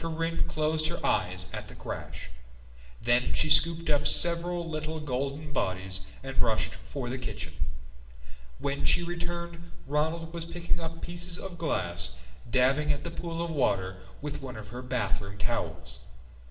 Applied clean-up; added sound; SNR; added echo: none; none; none; reverberation time 0.8 s.